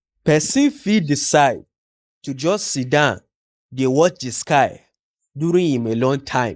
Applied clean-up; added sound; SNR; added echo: neural mask model Resemble Enhance denoiser.